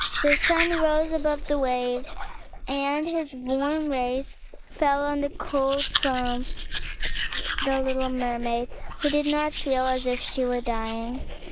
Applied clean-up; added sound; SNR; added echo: neural mask model Resemble Enhance denoiser.